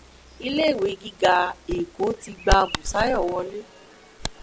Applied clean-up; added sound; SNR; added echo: none; Bird vocalization, bird call, bird song; 8 dB; none.